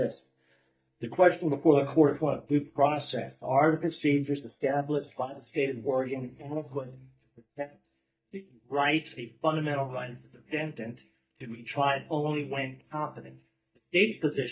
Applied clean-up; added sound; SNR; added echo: neural mask model DeepFilterNet 3.